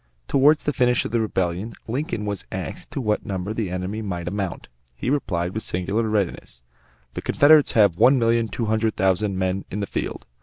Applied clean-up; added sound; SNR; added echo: none; none; none; none.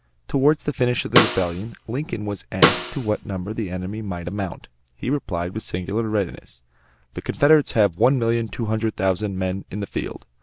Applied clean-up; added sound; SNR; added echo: none; Snare drum; 1 dB; none.